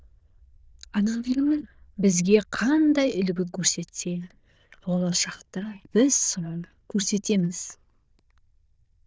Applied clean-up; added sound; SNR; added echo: neural diffusion model UNIVERSE++.